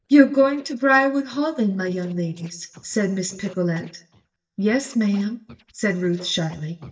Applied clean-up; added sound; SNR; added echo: neural mask model DeepFilterNet 3.